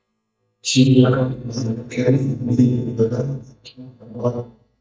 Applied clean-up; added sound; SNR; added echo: neural mask model DeepFilterNet 3.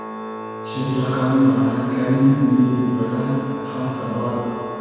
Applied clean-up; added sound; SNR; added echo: none; Organ; 11 dB; reverberation time 2.1 s.